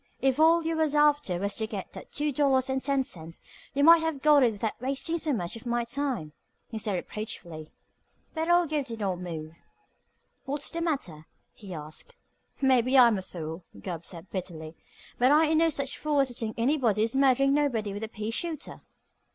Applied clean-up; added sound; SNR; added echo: none; none; none; none.